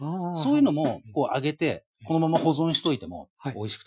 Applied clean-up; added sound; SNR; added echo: classical method Wiener filter.